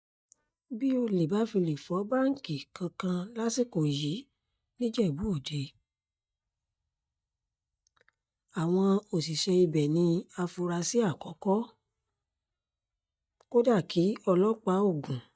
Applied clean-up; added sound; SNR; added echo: neural mask model DeepFilterNet 3.